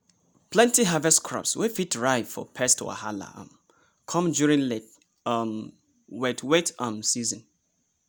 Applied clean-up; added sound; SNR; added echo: none; none; none; none.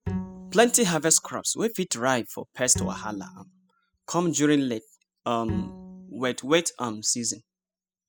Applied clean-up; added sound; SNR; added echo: classical method spectral subtraction.